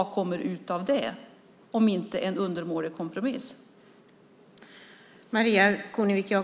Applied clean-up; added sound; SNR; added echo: none; none; none; none.